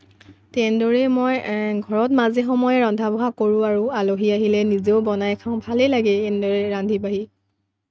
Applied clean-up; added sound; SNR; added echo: neural mask model RNNoise.